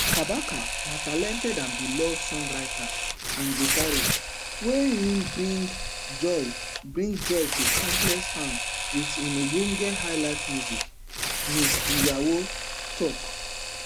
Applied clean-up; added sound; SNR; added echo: none; Tearing + Camera; 0 dB; none.